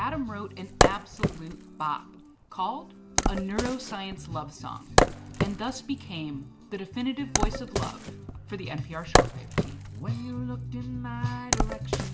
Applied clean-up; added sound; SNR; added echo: none; Wood; -4 dB; reverberation time 0.4 s.